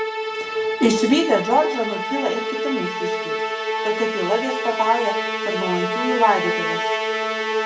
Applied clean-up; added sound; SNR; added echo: none; Musical instrument; 1 dB; reverberation time 0.3 s.